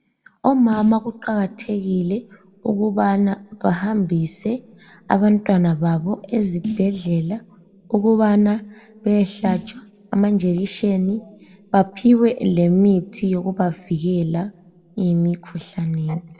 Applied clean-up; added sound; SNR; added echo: none; Snare drum; 14 dB; reverberation time 0.9 s.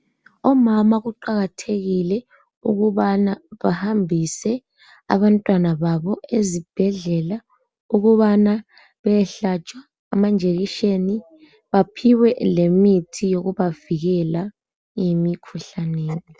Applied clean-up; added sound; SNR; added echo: none; none; none; none.